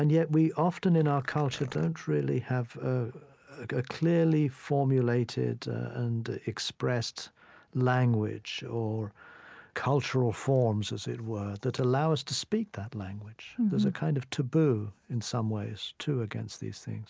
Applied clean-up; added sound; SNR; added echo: neural mask model Resemble Enhance denoiser.